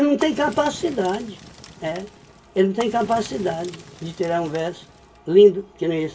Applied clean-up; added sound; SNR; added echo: none; Fire; 19 dB; reverberation time 0.2 s.